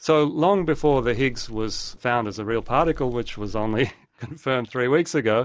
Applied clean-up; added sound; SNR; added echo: neural mask model DeepFilterNet 3.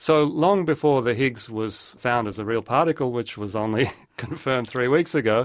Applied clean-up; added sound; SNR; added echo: none; none; none; none.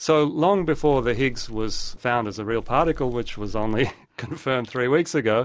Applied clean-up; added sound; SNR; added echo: none; Wind; 7 dB; none.